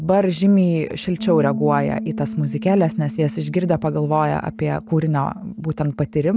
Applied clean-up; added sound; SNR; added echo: none; Bass guitar; 12 dB; none.